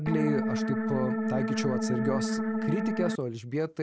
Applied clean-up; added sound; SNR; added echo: none; Organ; -3 dB; none.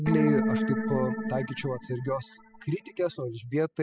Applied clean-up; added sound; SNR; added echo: classical method spectral subtraction.